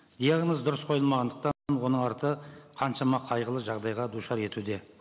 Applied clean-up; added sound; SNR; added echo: none; none; none; none.